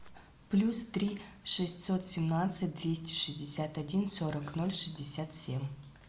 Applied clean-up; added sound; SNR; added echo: none; none; none; none.